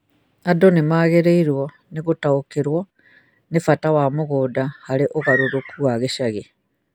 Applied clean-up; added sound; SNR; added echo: none; none; none; none.